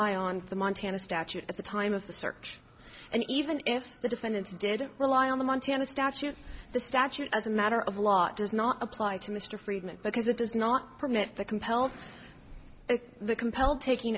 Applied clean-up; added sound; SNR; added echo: none; none; none; none.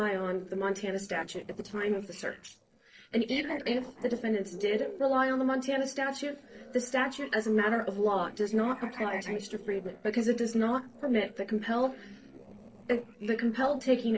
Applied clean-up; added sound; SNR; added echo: neural separator model SepFormer DNS4.